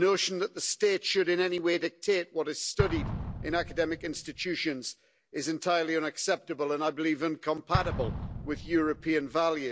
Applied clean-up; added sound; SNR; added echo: none; Explosion; 10 dB; none.